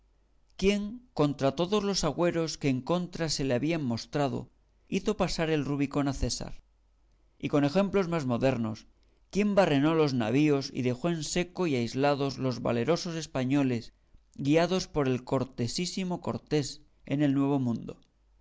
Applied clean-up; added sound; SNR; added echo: none; none; none; none.